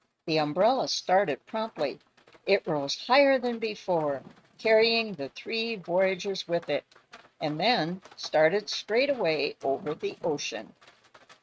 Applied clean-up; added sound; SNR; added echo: neural mask model RNNoise.